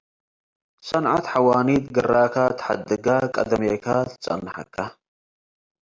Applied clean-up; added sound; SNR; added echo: none; none; none; none.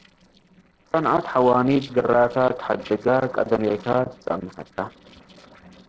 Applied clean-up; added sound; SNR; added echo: neural separator model SepFormer DNS4.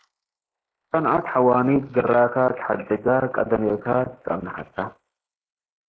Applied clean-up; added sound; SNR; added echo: neural mask model Resemble Enhance denoiser.